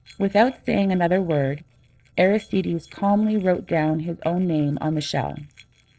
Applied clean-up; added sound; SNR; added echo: neural separator model SepFormer DNS4.